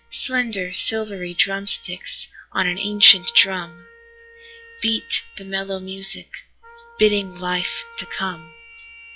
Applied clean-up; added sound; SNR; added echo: classical method log-MMSE.